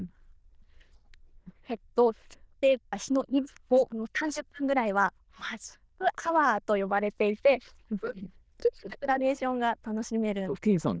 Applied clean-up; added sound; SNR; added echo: neural diffusion model UNIVERSE++.